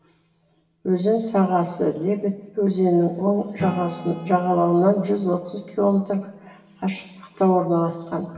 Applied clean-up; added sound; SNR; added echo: none; Acoustic guitar / Strum; 18 dB; reverberation time 1.1 s.